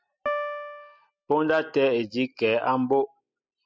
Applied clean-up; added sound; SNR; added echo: classical method spectral subtraction.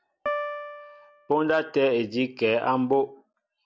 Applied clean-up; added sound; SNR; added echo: none; Piano; 9 dB; none.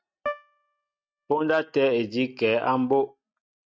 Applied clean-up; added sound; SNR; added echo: neural mask model RNNoise.